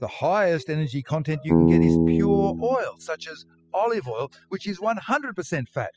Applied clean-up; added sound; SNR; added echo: classical method spectral subtraction.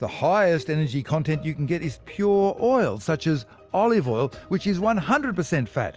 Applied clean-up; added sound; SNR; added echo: none; none; none; none.